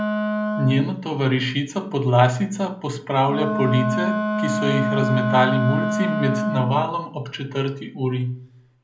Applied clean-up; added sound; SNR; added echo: none; Wind instrument, woodwind instrument; 4 dB; reverberation time 0.5 s.